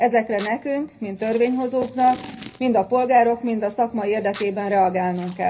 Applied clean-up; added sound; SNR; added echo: none; Packing tape, duct tape; 20 dB; reverberation time 0.5 s.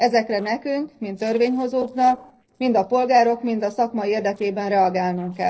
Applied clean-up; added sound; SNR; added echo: neural separator model SepFormer DNS4.